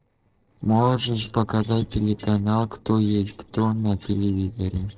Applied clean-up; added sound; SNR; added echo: neural separator model SepFormer DNS4.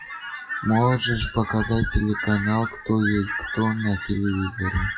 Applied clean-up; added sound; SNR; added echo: classical method WPE with log-MMSE.